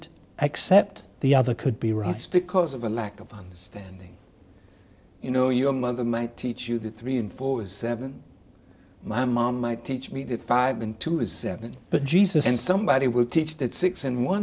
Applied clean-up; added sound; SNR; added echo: none; none; none; none.